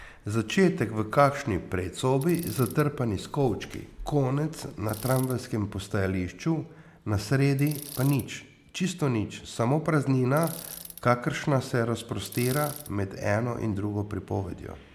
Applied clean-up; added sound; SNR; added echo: none; Bicycle; 19 dB; none.